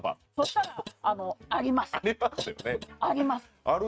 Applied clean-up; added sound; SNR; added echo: neural mask model RNNoise.